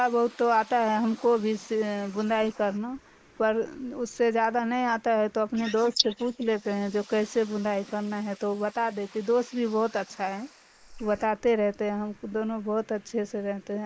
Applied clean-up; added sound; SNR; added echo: neural mask model Resemble Enhance denoiser.